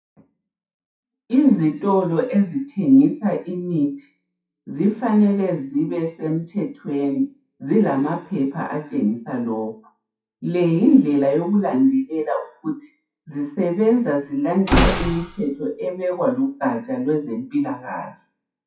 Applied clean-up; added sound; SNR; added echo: classical method WPE with log-MMSE.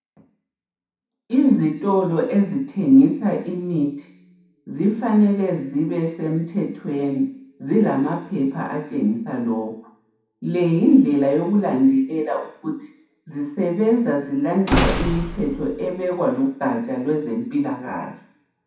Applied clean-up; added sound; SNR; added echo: none; Slam / Wood; 5 dB; reverberation time 0.6 s.